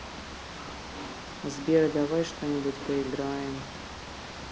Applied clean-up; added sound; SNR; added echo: none; Rain; 13 dB; none.